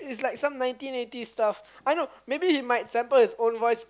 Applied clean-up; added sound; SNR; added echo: none; none; none; none.